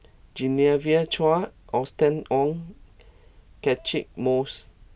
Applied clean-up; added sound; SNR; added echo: none; none; none; none.